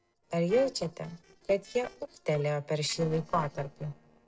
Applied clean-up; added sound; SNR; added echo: neural separator model SepFormer DNS4.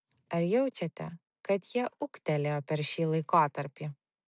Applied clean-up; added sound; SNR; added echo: none; none; none; none.